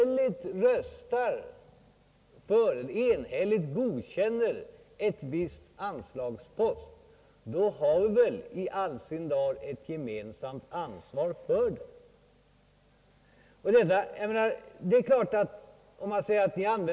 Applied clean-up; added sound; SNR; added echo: none; none; none; none.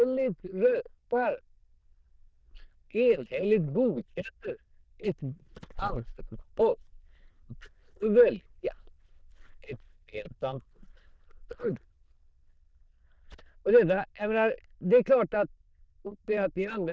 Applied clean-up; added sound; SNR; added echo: neural diffusion model UNIVERSE++.